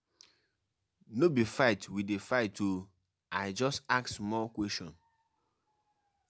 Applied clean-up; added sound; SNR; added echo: none; none; none; none.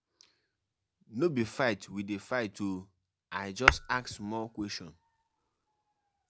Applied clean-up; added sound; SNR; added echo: none; Tap / Hammer; -3 dB; none.